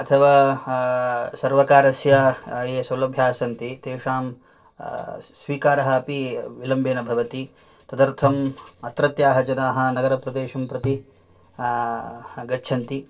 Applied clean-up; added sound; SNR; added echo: neural separator model SepFormer DNS4.